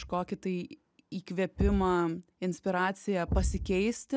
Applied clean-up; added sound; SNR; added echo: none; Thump, thud; 6 dB; none.